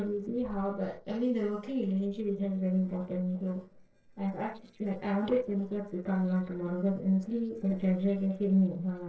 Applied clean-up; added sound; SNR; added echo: neural separator model SepFormer DNS4.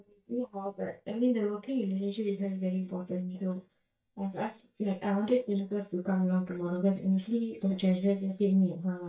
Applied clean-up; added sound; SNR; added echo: neural mask model DeepFilterNet 3.